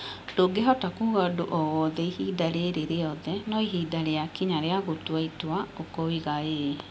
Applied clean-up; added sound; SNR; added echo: none; none; none; none.